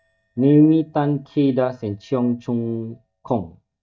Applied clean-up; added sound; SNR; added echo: neural mask model DeepFilterNet 3.